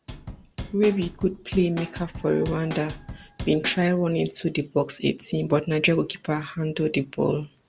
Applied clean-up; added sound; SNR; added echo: none; Drum / Drum kit; 12 dB; none.